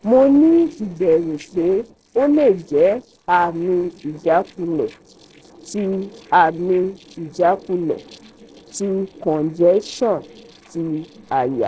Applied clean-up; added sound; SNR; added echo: neural separator model SepFormer DNS4.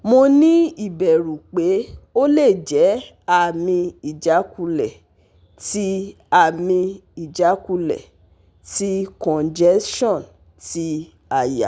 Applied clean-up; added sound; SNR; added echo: none; none; none; none.